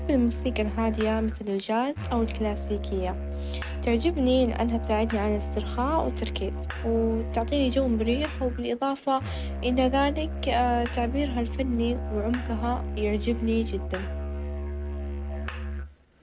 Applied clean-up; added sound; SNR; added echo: none; Musical instrument; 4 dB; none.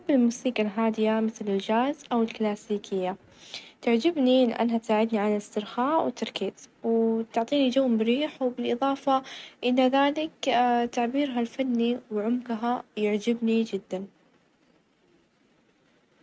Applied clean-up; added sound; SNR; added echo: none; none; none; none.